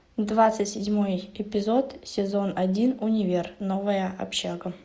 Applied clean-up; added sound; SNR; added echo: none; none; none; none.